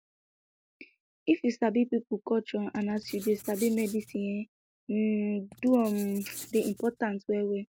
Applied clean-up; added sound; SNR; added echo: neural mask model Resemble Enhance denoiser.